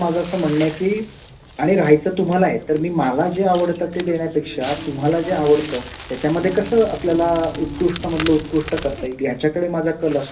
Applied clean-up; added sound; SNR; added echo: none; Crackle; 12 dB; reverberation time 0.3 s.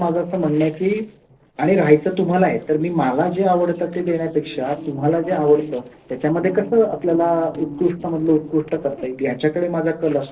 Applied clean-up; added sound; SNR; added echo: neural separator model SepFormer DNS4.